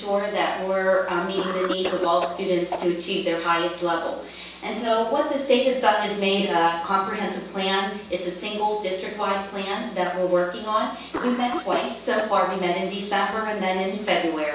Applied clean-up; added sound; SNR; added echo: none; Cough; 15 dB; reverberation time 0.7 s.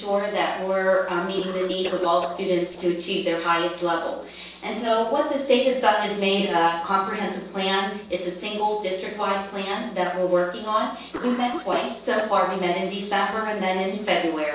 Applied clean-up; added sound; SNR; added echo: neural separator model SepFormer DNS4.